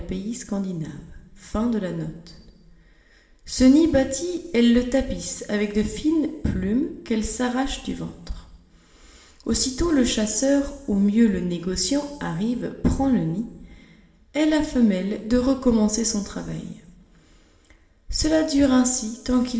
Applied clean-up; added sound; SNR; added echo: none; none; none; reverberation time 1.7 s.